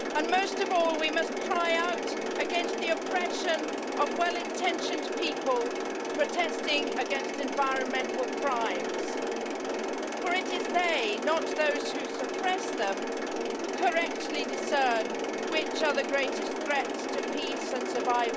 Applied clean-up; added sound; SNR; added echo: none; Mechanisms; 1 dB; none.